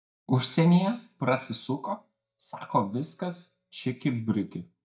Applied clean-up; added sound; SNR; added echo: neural mask model DeepFilterNet 3.